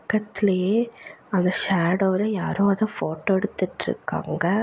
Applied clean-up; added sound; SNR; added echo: none; none; none; none.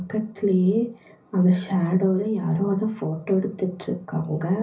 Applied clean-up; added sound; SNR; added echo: none; none; none; reverberation time 0.5 s.